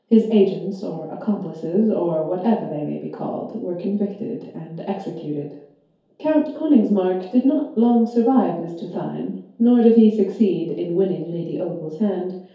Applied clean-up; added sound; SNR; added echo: none; none; none; reverberation time 2.4 s.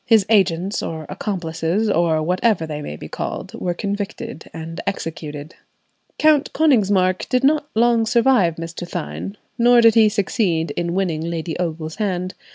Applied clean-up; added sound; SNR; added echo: none; none; none; none.